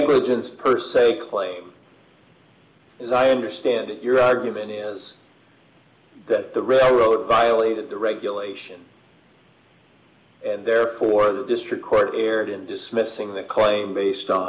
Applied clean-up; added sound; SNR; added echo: none; none; none; none.